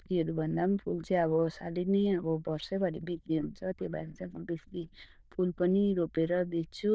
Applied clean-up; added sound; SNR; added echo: neural diffusion model UNIVERSE++.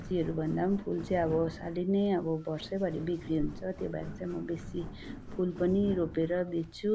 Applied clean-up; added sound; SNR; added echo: none; Walk, footsteps; 12 dB; none.